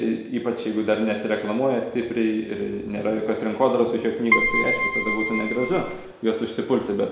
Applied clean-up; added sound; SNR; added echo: none; Keyboard (musical); 0 dB; none.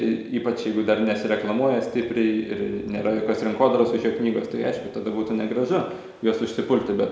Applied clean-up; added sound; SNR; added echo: none; none; none; none.